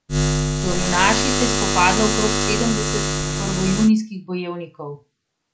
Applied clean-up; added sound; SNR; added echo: none; Buzz; -2 dB; none.